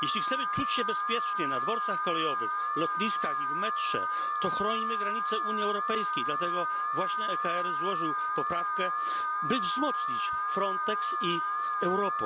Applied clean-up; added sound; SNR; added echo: none; Alarm; -5 dB; none.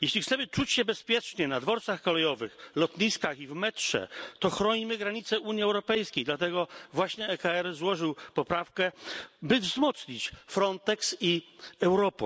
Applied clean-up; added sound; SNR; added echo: none; none; none; none.